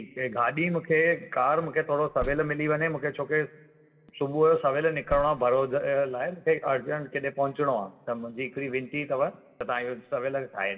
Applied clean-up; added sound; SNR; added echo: none; Car; 14 dB; reverberation time 0.9 s.